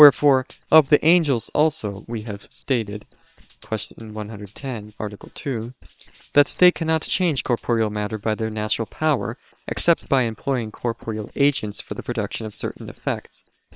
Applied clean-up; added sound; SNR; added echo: neural separator model SepFormer WHAM!.